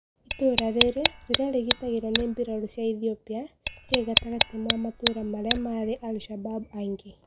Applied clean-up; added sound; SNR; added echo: none; Tick; 0 dB; none.